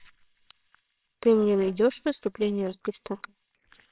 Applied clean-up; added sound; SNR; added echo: neural separator model SepFormer WHAMR!.